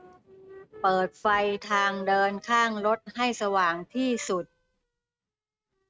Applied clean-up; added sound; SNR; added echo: neural mask model RNNoise.